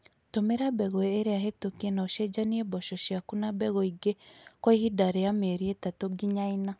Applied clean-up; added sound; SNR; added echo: none; none; none; none.